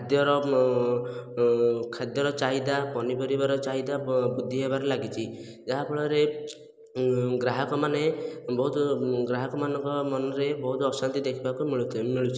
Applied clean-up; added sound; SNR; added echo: none; none; none; none.